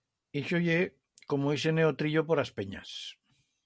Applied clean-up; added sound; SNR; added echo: none; none; none; none.